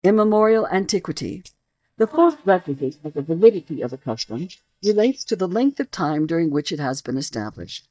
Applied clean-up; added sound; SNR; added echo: neural mask model DeepFilterNet 3.